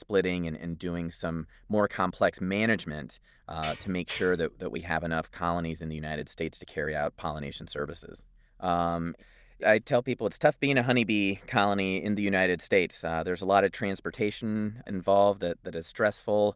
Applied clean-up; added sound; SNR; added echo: none; Tools; 12 dB; none.